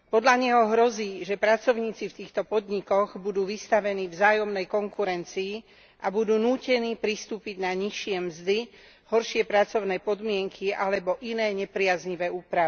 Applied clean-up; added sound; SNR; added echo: none; none; none; none.